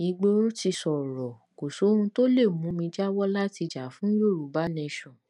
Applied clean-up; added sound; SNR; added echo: none; none; none; none.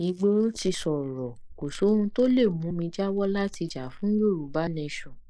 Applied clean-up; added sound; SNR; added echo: neural mask model Resemble Enhance denoiser.